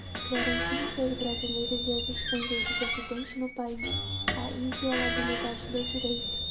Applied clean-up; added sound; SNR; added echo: none; Squeak; -2 dB; reverberation time 0.7 s.